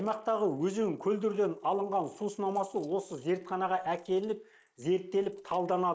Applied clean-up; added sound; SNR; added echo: neural mask model Resemble Enhance denoiser.